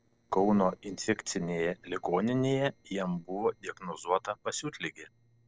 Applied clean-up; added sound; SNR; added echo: neural separator model SepFormer DNS4.